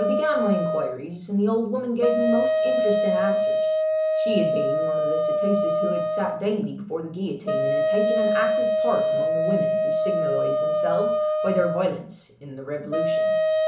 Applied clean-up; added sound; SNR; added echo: none; Wind instrument, woodwind instrument; -4 dB; reverberation time 0.8 s.